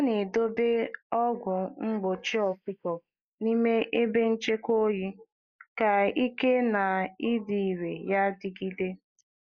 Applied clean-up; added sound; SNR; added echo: neural mask model Resemble Enhance denoiser.